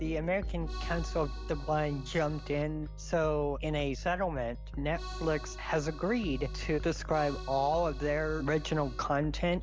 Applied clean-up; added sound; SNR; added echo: none; Accordion; 17 dB; none.